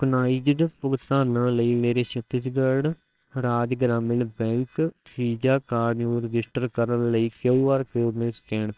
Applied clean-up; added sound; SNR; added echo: neural separator model SepFormer WHAMR!.